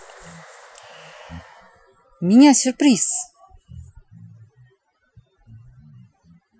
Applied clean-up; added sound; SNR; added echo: classical method Wiener filter.